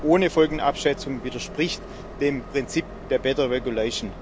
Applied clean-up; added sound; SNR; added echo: none; Train; 13 dB; none.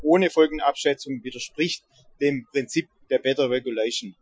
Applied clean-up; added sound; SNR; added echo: classical method Wiener filter.